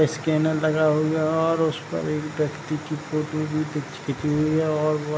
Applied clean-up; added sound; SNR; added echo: none; none; none; none.